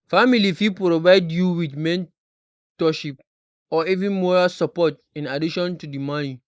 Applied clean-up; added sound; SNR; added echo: neural mask model Resemble Enhance denoiser.